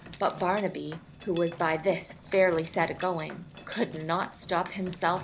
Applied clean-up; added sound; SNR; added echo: none; Mechanisms; 16 dB; none.